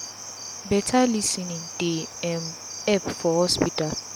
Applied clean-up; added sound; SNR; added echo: none; Cricket; 11 dB; none.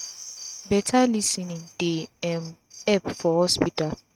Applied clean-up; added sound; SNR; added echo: neural mask model RNNoise.